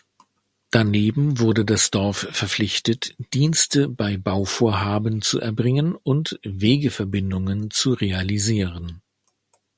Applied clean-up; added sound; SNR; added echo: none; none; none; none.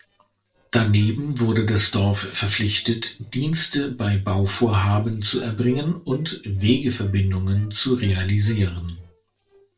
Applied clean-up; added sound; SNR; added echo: neural separator model SepFormer DNS4.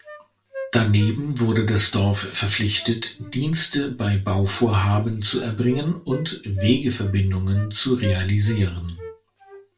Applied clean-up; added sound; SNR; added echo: none; Wind instrument, woodwind instrument; 19 dB; reverberation time 0.3 s.